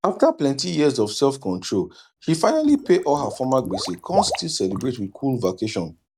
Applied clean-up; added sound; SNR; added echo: none; Water / Liquid; 10 dB; none.